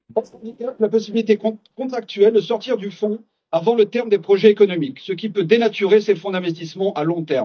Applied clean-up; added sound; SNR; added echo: neural mask model DeepFilterNet 3.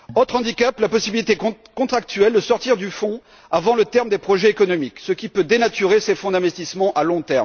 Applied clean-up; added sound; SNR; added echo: none; none; none; none.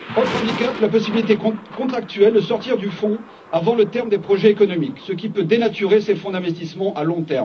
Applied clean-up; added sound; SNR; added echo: none; Thunder; 16 dB; reverberation time 0.4 s.